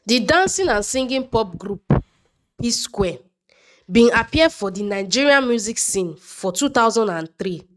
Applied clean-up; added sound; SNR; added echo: neural mask model RNNoise.